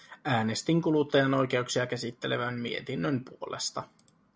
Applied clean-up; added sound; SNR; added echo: none; none; none; none.